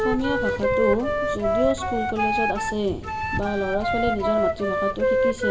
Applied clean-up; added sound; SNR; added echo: none; Wind instrument, woodwind instrument; -2 dB; reverberation time 1.5 s.